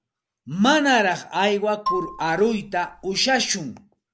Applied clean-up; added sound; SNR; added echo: none; Marimba, xylophone; 10 dB; none.